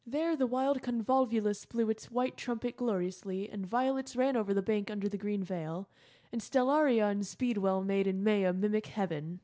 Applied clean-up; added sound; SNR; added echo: none; none; none; none.